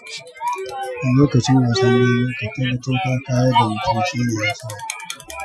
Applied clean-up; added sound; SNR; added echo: classical method Wiener filter.